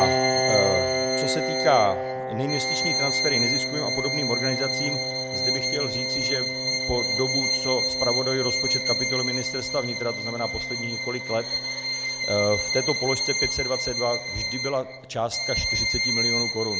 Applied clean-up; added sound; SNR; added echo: none; Piano + Bowed string instrument; -2 dB; none.